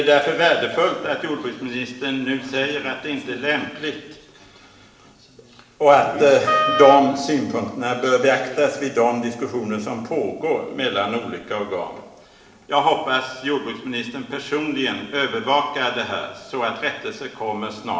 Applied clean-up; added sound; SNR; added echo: none; Wind instrument, woodwind instrument; 1 dB; reverberation time 1.2 s.